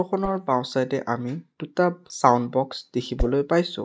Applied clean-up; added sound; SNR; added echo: neural mask model DeepFilterNet 3.